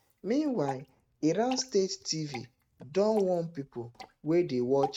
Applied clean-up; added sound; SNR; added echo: neural mask model RNNoise.